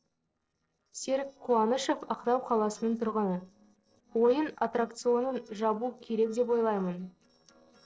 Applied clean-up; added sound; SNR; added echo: neural separator model SepFormer DNS4.